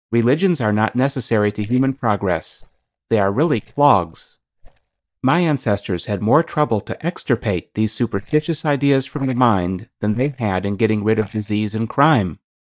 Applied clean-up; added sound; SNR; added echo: neural mask model DeepFilterNet 3.